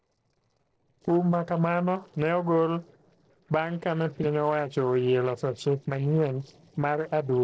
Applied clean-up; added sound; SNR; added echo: neural separator model SepFormer DNS4.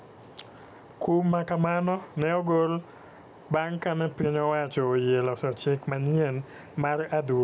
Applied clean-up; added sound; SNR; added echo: none; none; none; none.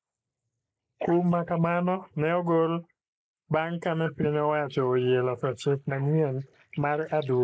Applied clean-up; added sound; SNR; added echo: neural mask model Resemble Enhance denoiser.